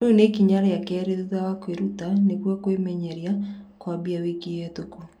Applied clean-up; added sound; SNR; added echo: none; none; none; none.